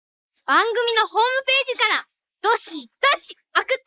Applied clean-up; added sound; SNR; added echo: neural mask model Resemble Enhance denoiser.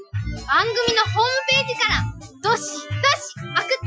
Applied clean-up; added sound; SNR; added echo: classical method Wiener filter.